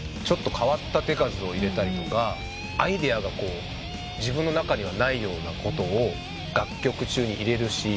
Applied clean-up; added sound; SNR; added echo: none; none; none; none.